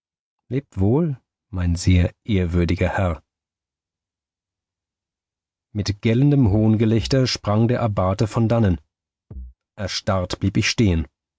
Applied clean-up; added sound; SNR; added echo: neural mask model RNNoise.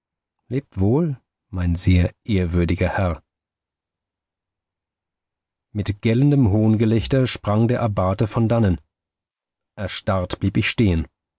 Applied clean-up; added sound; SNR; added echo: neural mask model Resemble Enhance denoiser.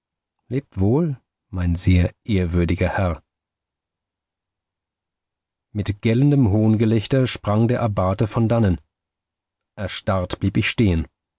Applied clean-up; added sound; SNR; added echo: none; none; none; none.